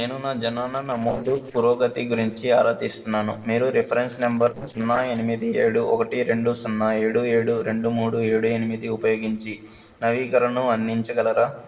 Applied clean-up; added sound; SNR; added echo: neural separator model SepFormer DNS4.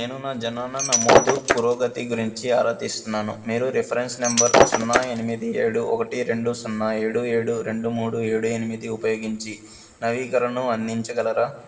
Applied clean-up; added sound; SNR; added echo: none; Shatter; -3 dB; reverberation time 2.9 s.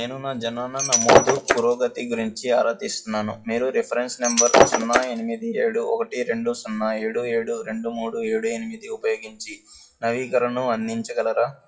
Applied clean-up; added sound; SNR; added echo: classical method WPE with log-MMSE.